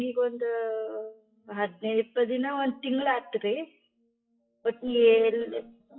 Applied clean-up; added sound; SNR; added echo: classical method WPE with log-MMSE.